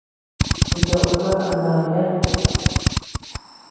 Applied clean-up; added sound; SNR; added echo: none; Drill; -2 dB; reverberation time 2.2 s.